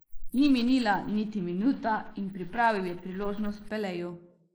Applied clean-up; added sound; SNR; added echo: neural mask model Resemble Enhance denoiser.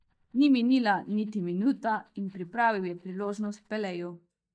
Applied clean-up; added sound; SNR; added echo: neural mask model DeepFilterNet 3.